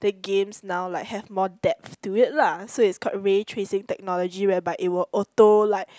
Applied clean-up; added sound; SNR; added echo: none; none; none; none.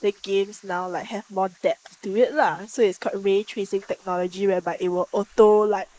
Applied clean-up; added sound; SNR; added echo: neural mask model Resemble Enhance denoiser.